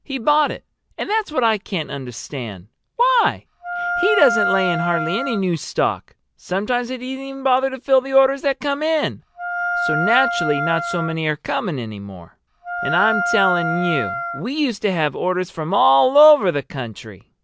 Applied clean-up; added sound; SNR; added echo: none; Wind instrument, woodwind instrument; 3 dB; none.